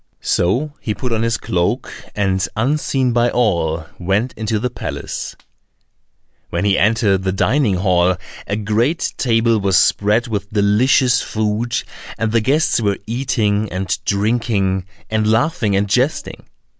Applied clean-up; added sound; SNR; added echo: none; none; none; none.